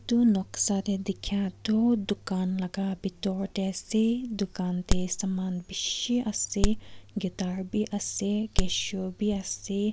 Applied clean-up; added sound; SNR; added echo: none; Crack; 3 dB; none.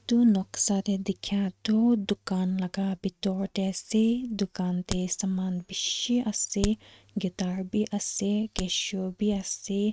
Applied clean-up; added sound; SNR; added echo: neural mask model RNNoise.